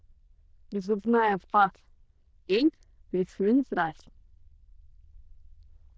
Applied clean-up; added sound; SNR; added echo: neural diffusion model UNIVERSE++.